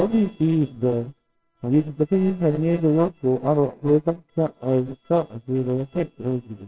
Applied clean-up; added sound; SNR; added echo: neural separator model SepFormer WHAMR!.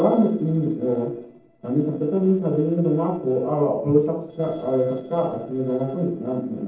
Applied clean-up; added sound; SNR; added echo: neural separator model SepFormer DNS4.